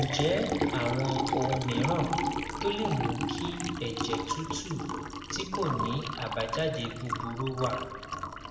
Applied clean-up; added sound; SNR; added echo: none; Liquid; 1 dB; reverberation time 1.0 s.